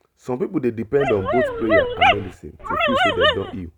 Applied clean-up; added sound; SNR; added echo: none; Dog; -4 dB; none.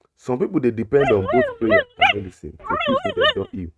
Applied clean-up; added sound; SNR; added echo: neural mask model RNNoise.